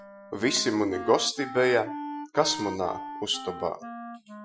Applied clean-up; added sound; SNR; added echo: classical method Wiener filter.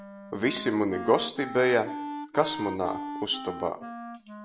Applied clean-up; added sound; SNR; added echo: none; Wind instrument, woodwind instrument; 10 dB; none.